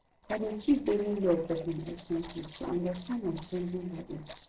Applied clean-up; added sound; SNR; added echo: neural separator model SepFormer DNS4.